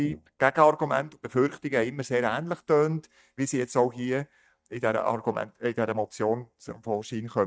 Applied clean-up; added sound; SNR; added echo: neural mask model DeepFilterNet 3.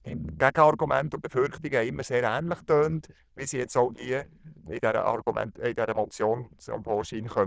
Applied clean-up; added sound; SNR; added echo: neural diffusion model UNIVERSE++.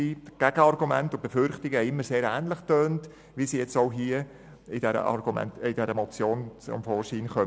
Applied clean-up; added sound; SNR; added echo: none; none; none; none.